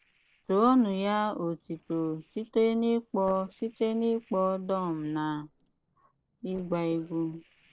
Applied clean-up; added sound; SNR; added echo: neural separator model SepFormer DNS4.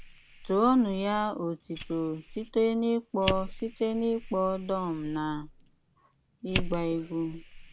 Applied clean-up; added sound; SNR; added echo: none; Fire; 10 dB; none.